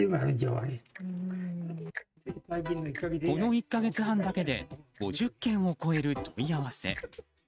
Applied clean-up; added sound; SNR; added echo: neural mask model RNNoise.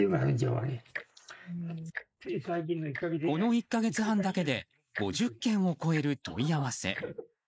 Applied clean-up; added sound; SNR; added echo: neural mask model Resemble Enhance denoiser.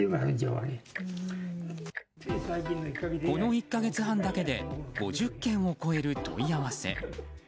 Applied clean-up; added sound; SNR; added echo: none; Tick-tock + Electric guitar / Strum; 18 dB; none.